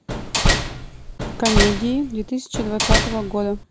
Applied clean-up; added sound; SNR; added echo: none; Slam; -3 dB; none.